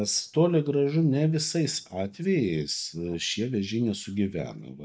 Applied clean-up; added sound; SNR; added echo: neural mask model DeepFilterNet 3.